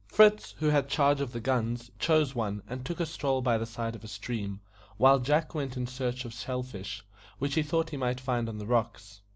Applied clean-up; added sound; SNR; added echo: none; none; none; none.